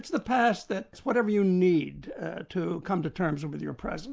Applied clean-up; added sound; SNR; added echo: none; none; none; none.